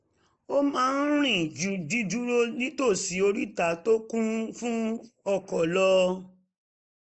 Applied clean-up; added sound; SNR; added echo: neural mask model Resemble Enhance denoiser.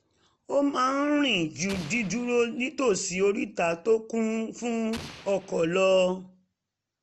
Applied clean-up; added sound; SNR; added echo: none; Explosion; 18 dB; none.